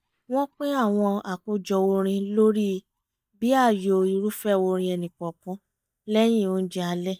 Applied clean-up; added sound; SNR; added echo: neural mask model DeepFilterNet 3.